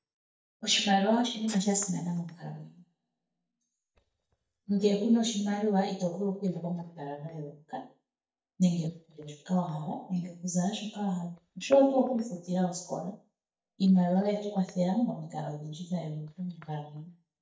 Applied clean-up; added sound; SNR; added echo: neural mask model DeepFilterNet 3.